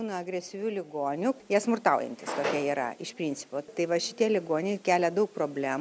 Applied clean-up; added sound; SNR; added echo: none; none; none; none.